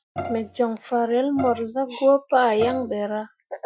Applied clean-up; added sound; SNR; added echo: classical method Wiener filter.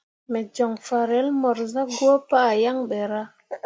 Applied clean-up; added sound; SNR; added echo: none; none; none; none.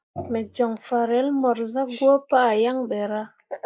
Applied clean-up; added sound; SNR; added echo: neural mask model Resemble Enhance denoiser.